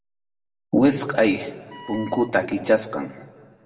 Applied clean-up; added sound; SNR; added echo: none; Wind instrument, woodwind instrument; 20 dB; reverberation time 1.2 s.